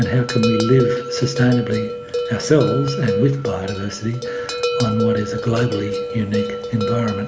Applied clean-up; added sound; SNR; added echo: none; Bell; 4 dB; none.